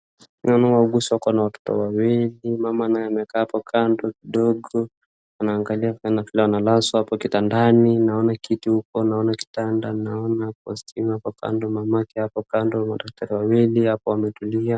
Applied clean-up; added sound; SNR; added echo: none; none; none; none.